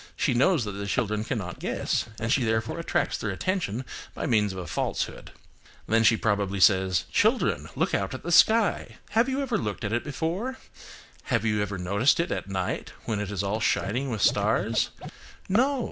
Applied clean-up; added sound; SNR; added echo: none; Scratching (performance technique); 11 dB; none.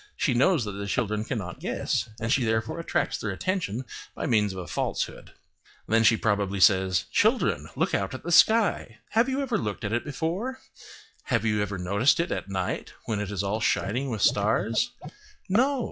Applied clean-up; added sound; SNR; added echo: classical method log-MMSE.